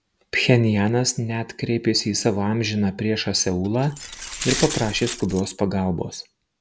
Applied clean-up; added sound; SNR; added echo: none; Glass; 9 dB; none.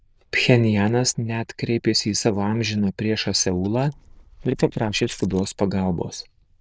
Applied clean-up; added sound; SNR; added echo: neural diffusion model UNIVERSE++.